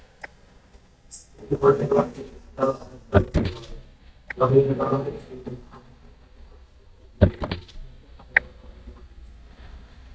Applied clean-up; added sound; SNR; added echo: neural mask model DeepFilterNet 3.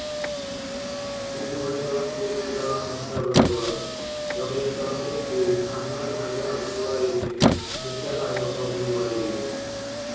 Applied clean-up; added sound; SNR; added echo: none; Squeak; -1 dB; reverberation time 1.3 s.